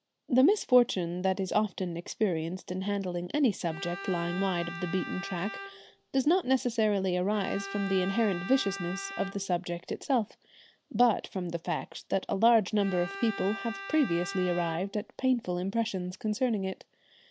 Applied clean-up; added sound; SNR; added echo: none; Bowed string instrument; 12 dB; none.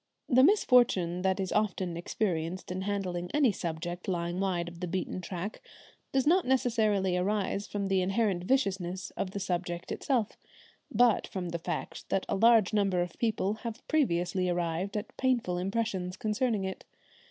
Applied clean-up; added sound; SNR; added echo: none; none; none; none.